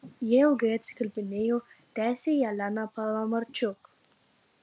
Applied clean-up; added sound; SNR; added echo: none; none; none; none.